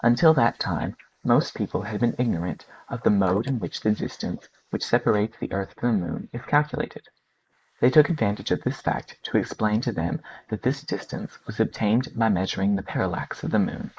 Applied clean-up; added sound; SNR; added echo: neural mask model Resemble Enhance denoiser.